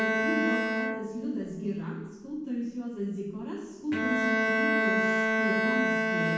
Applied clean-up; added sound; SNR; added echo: none; Bowed string instrument; -4 dB; reverberation time 1.1 s.